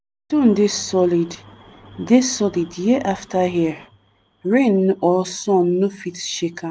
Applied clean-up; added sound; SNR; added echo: none; none; none; none.